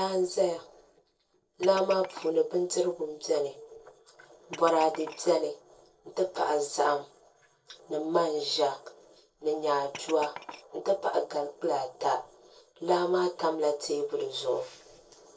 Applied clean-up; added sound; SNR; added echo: neural separator model SepFormer DNS4.